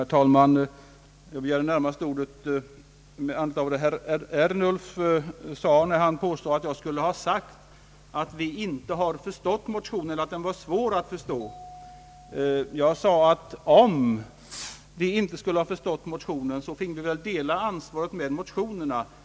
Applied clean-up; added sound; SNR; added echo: none; Fireworks; 19 dB; none.